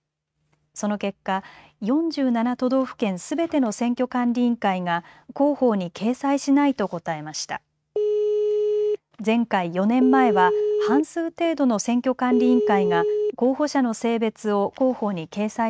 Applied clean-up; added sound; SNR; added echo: neural mask model RNNoise.